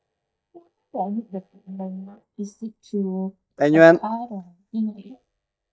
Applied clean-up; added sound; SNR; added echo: neural mask model DeepFilterNet 3.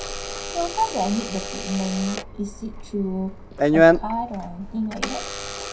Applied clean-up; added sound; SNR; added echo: none; Alarm / Door; -3 dB; reverberation time 0.3 s.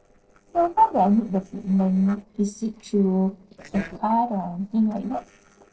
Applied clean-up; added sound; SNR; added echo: neural separator model SepFormer DNS4.